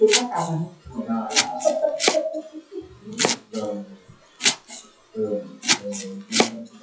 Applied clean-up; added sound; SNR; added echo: classical method WPE with log-MMSE.